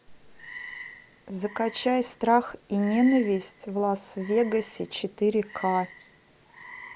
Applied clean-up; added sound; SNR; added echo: none; Frog; 18 dB; none.